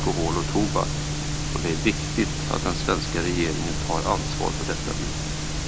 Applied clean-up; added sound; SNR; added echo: none; none; none; none.